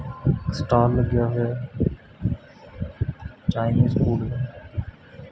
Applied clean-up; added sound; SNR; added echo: none; none; none; none.